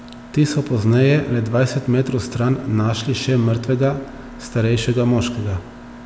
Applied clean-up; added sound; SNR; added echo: none; Mechanisms; 19 dB; none.